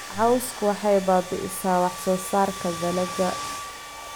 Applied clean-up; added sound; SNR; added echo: none; Domestic sounds, home sounds; 11 dB; none.